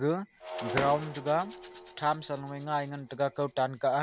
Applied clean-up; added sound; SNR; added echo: none; Shatter + Rattle / Rattle (instrument); 11 dB; none.